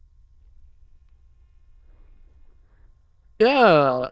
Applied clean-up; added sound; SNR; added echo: neural diffusion model UNIVERSE++.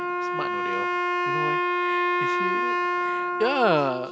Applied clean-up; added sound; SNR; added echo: none; Wind instrument, woodwind instrument; -4 dB; none.